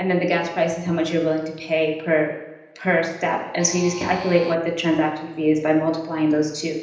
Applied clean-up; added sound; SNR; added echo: none; Alarm; 15 dB; reverberation time 0.9 s.